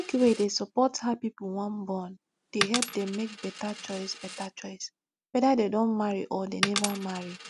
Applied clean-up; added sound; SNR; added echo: none; Coin (dropping); 9 dB; none.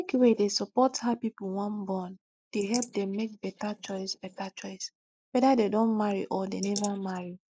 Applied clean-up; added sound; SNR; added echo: neural mask model Resemble Enhance denoiser.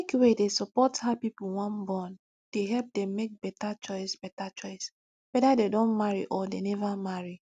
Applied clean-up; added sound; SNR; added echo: none; none; none; none.